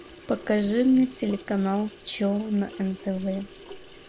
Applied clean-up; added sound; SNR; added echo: none; Sink (filling or washing) / Water tap, faucet; 19 dB; none.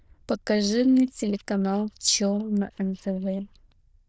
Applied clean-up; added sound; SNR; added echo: neural diffusion model UNIVERSE++.